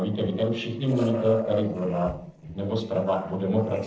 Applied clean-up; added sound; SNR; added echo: neural separator model SepFormer DNS4.